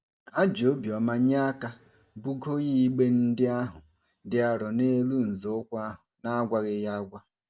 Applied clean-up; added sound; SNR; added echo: none; none; none; none.